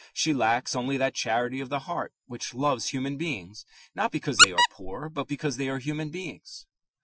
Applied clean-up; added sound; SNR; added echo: classical method Wiener filter.